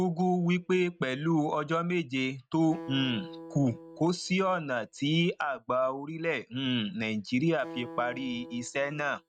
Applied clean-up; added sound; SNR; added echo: neural mask model RNNoise.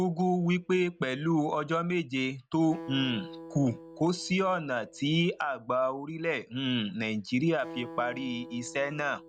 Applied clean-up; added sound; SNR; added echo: none; Acoustic guitar; 18 dB; none.